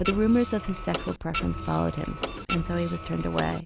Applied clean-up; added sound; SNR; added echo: none; Printer; 6 dB; none.